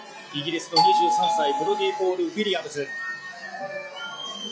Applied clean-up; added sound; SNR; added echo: classical method log-MMSE.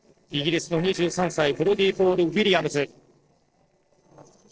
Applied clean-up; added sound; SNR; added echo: neural separator model SepFormer DNS4.